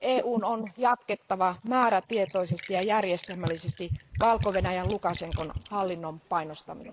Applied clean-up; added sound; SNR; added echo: neural mask model Resemble Enhance denoiser.